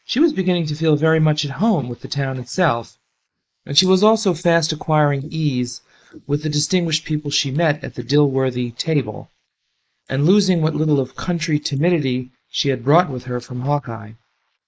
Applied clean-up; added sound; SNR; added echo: neural mask model Resemble Enhance denoiser.